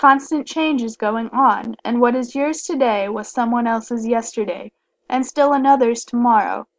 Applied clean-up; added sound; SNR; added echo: none; none; none; none.